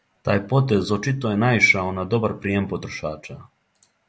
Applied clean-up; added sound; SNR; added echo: none; none; none; none.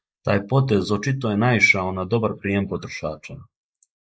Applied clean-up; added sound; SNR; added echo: neural mask model Resemble Enhance denoiser.